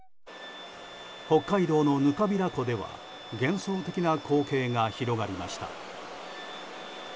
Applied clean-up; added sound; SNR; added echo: none; Wind instrument, woodwind instrument + Wind instrument, woodwind instrument; 19 dB; none.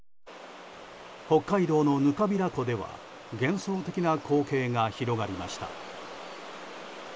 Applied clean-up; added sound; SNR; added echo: none; none; none; none.